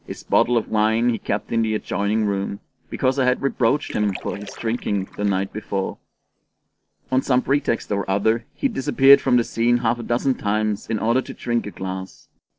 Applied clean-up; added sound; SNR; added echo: neural separator model SepFormer DNS4.